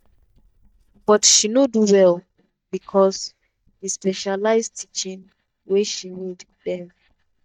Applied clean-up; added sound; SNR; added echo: neural mask model DeepFilterNet 3.